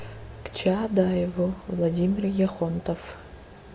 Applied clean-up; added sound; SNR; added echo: none; none; none; none.